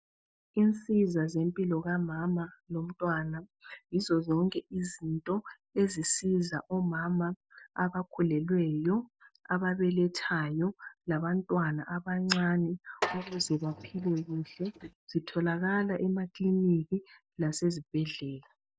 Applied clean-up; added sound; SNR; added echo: neural mask model DeepFilterNet 3.